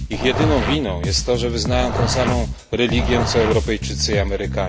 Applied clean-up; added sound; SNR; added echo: none; Growling + Bass guitar; 1 dB; none.